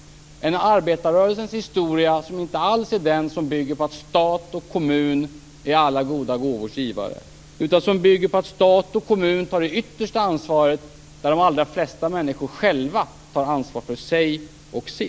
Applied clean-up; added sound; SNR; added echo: none; none; none; none.